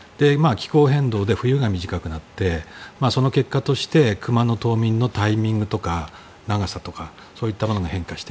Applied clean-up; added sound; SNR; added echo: none; none; none; none.